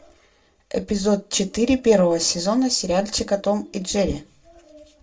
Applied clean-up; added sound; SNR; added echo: none; none; none; reverberation time 0.2 s.